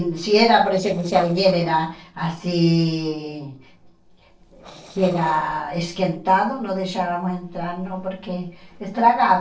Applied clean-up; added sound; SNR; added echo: neural separator model SepFormer DNS4.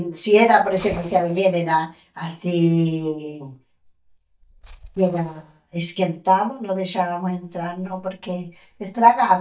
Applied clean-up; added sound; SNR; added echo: neural mask model DeepFilterNet 3.